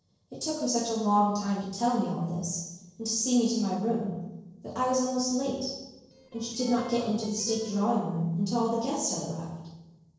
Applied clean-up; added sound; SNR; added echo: neural separator model SepFormer DNS4.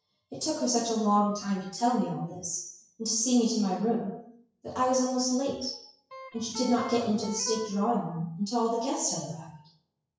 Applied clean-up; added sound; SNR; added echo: classical method WPE with log-MMSE.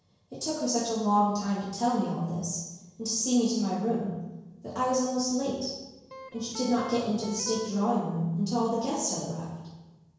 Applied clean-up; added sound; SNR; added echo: none; Electric guitar; 13 dB; reverberation time 1.0 s.